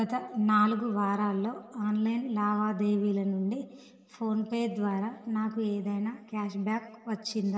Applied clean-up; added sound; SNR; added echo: none; none; none; reverberation time 1.3 s.